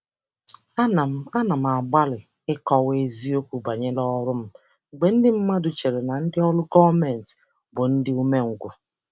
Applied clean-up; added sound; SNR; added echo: none; none; none; none.